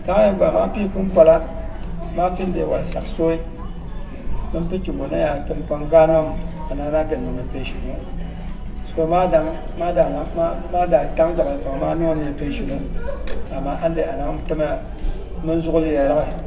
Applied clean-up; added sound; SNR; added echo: none; Chatter; 5 dB; reverberation time 0.3 s.